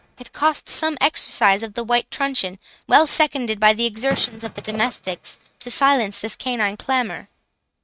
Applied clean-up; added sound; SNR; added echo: neural mask model RNNoise.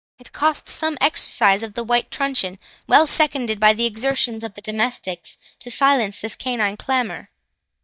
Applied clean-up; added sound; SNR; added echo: neural mask model DeepFilterNet 3.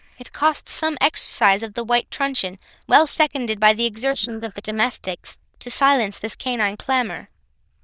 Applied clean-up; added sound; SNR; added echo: neural diffusion model UNIVERSE++.